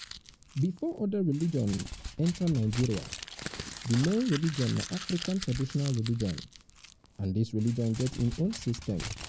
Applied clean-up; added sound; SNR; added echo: none; Crumpling, crinkling; 12 dB; none.